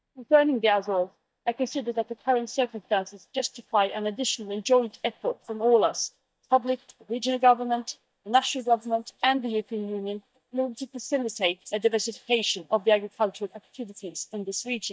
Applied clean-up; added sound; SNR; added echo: neural mask model DeepFilterNet 3.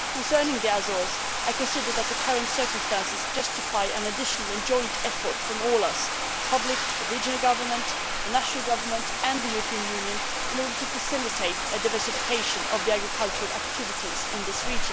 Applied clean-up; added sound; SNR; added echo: none; Bathtub (filling or washing); -1 dB; none.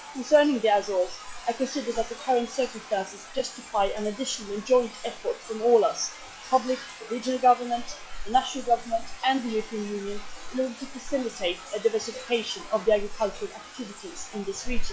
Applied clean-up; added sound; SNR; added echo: classical method log-MMSE.